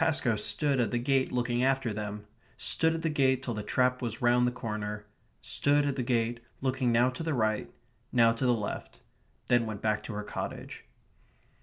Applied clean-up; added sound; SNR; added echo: none; none; none; none.